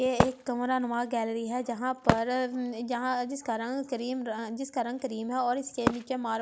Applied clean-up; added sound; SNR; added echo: none; Wood; 5 dB; none.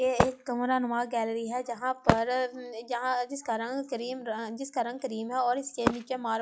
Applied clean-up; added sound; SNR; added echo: classical method log-MMSE.